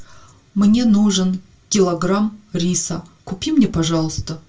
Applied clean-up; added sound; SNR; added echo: none; none; none; reverberation time 0.1 s.